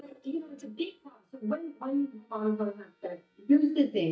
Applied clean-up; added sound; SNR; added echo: neural mask model DeepFilterNet 3.